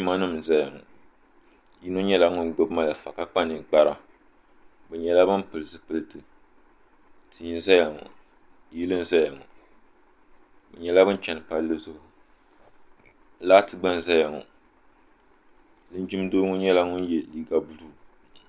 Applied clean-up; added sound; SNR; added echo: none; none; none; none.